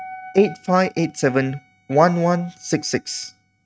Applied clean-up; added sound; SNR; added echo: neural mask model RNNoise.